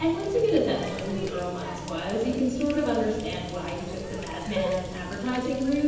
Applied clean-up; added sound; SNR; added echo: none; Water tap, faucet; 8 dB; reverberation time 1.1 s.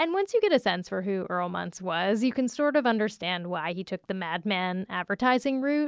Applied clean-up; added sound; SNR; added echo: none; none; none; none.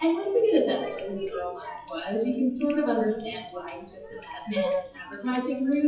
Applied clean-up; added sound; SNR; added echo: classical method WPE with log-MMSE.